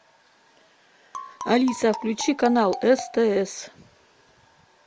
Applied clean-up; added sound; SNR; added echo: none; Marimba, xylophone; 13 dB; none.